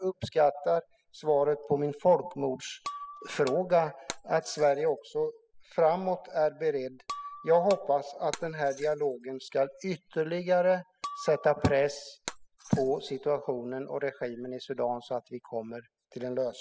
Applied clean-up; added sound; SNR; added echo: classical method spectral subtraction.